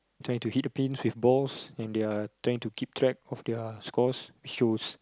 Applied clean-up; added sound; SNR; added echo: none; none; none; none.